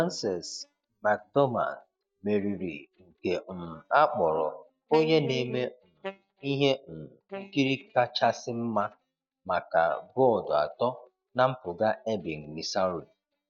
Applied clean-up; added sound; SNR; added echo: neural mask model DeepFilterNet 3.